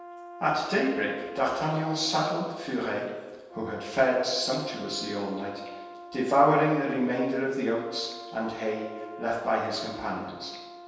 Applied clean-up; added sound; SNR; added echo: none; Brass instrument; 15 dB; reverberation time 1.2 s.